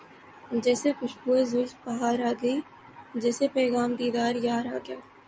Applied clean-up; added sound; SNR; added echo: none; none; none; none.